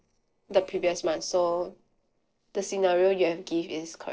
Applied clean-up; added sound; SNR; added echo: neural separator model SepFormer DNS4.